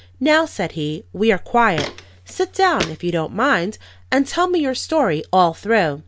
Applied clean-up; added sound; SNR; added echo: none; Walk, footsteps; 12 dB; none.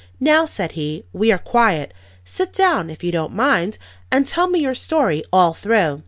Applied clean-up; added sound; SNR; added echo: none; none; none; none.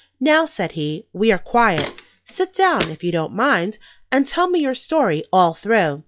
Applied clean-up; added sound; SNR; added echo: classical method log-MMSE.